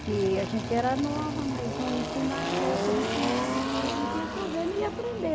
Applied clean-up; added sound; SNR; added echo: none; Engine; 0 dB; none.